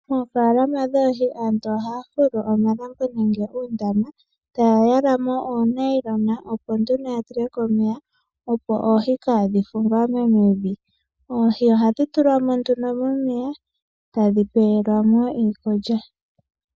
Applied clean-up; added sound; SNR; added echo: none; none; none; none.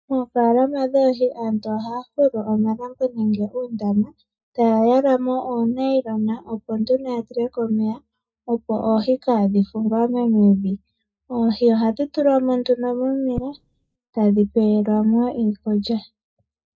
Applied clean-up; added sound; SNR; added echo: neural mask model DeepFilterNet 3.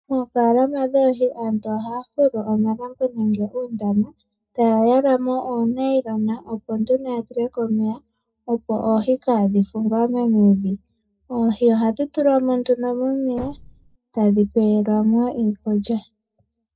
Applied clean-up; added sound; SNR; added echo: neural separator model SepFormer DNS4.